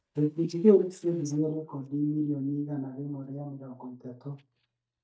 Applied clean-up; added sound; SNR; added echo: neural mask model DeepFilterNet 3.